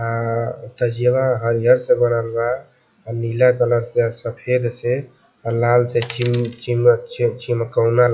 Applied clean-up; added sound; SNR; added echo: classical method log-MMSE.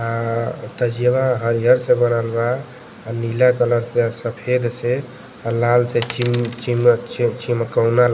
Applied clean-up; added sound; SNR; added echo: none; Coin (dropping); 16 dB; none.